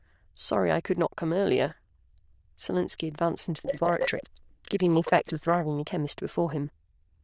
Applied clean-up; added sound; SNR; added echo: neural diffusion model UNIVERSE++.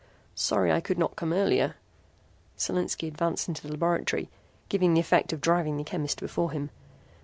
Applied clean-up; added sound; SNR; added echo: none; none; none; none.